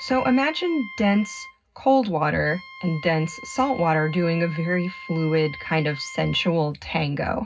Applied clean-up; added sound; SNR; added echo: none; Wind instrument, woodwind instrument; 17 dB; reverberation time 0.4 s.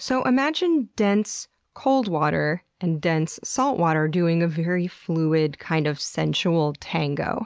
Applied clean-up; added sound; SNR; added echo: none; none; none; none.